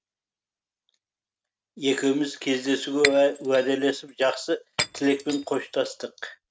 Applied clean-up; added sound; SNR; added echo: neural mask model RNNoise.